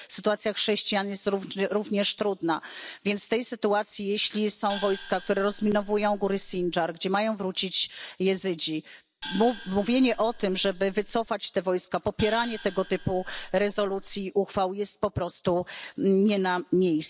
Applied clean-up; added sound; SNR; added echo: none; Gong; 14 dB; none.